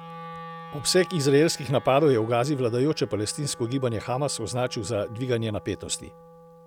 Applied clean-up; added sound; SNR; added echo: none; Wind instrument, woodwind instrument; 18 dB; none.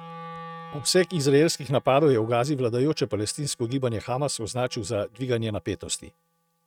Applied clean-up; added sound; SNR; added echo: neural mask model RNNoise.